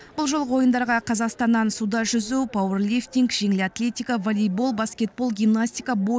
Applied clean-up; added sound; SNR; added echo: none; none; none; none.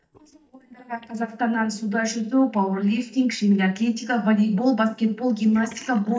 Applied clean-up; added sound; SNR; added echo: neural mask model DeepFilterNet 3.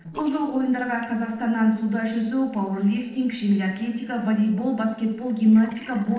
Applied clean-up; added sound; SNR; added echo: neural separator model SepFormer DNS4.